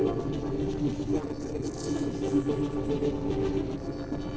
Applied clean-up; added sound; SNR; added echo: neural separator model SepFormer DNS4.